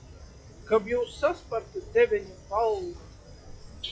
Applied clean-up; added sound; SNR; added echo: classical method log-MMSE.